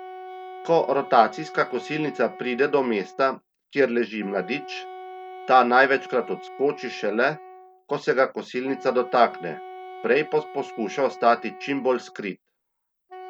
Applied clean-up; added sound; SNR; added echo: none; Wind instrument, woodwind instrument; 16 dB; none.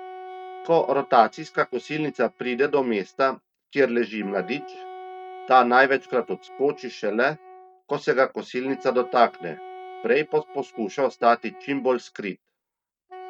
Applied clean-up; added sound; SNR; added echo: neural mask model RNNoise.